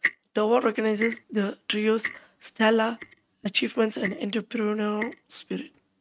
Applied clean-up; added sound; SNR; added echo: neural mask model RNNoise.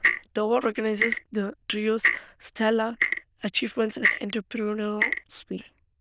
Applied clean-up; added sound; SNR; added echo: neural diffusion model UNIVERSE++.